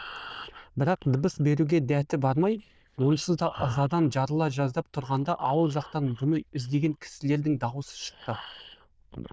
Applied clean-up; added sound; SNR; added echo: neural diffusion model UNIVERSE++.